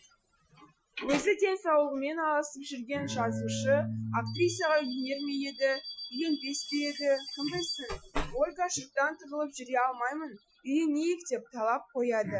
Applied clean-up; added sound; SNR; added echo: classical method Wiener filter.